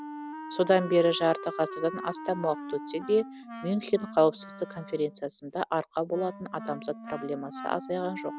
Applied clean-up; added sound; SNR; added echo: none; Wind instrument, woodwind instrument; 12 dB; none.